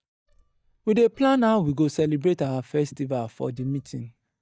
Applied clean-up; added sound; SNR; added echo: neural mask model DeepFilterNet 3.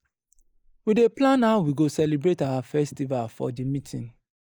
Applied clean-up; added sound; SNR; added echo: neural mask model Resemble Enhance denoiser.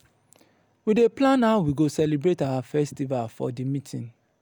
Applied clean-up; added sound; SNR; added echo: none; none; none; none.